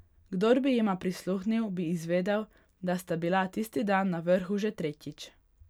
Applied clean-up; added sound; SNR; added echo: none; none; none; none.